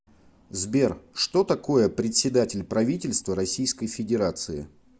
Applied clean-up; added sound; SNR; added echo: none; none; none; none.